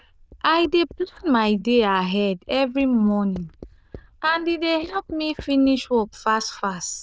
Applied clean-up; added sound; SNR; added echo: neural diffusion model UNIVERSE++.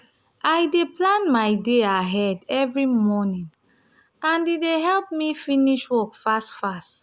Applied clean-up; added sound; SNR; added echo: none; none; none; none.